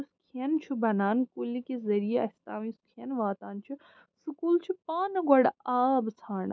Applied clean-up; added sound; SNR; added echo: none; none; none; none.